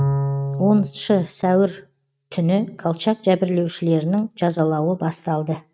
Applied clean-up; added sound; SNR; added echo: neural mask model RNNoise.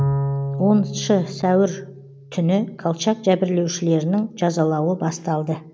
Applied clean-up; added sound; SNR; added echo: none; Bowed string instrument; 9 dB; none.